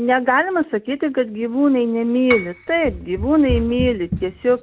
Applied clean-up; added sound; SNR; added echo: none; Piano + Run; 8 dB; none.